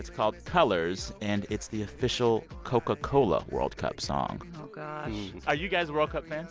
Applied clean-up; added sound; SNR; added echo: none; none; none; none.